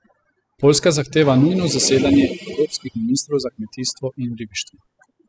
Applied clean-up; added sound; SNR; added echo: classical method spectral subtraction.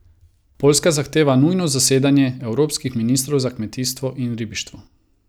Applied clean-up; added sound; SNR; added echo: none; none; none; none.